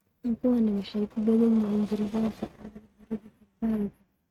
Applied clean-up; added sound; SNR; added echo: neural mask model RNNoise.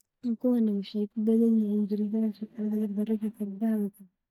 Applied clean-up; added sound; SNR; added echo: neural mask model DeepFilterNet 3.